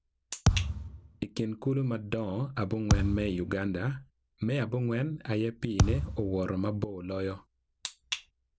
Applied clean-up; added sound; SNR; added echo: none; Thump, thud; -1 dB; none.